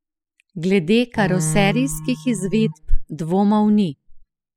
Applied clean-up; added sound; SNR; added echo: classical method spectral subtraction.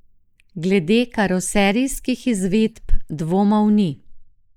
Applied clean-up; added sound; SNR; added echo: neural mask model Resemble Enhance denoiser.